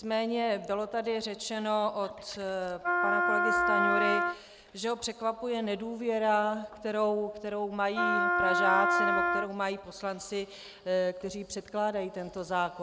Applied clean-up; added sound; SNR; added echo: none; Wind instrument, woodwind instrument; -4 dB; none.